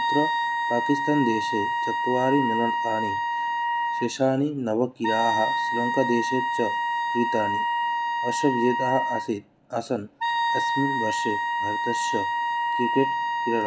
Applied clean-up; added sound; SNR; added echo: none; Wind instrument, woodwind instrument; -2 dB; none.